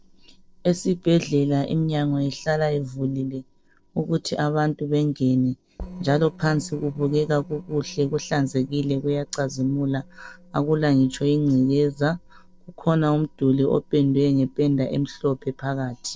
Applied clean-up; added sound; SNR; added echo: neural separator model SepFormer DNS4.